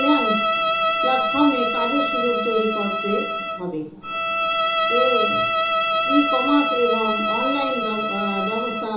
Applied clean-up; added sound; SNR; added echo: none; Bowed string instrument; -2 dB; reverberation time 1.2 s.